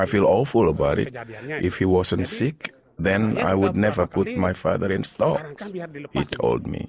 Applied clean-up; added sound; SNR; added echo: none; none; none; none.